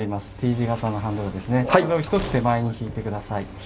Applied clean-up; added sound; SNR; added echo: none; Slam; 14 dB; none.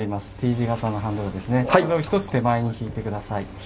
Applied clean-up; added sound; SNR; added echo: none; none; none; none.